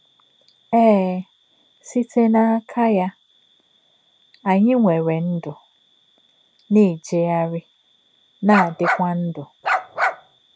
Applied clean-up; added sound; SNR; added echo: none; Bark; 2 dB; none.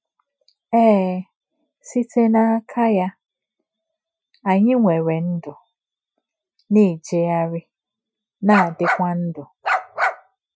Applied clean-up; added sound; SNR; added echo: classical method Wiener filter.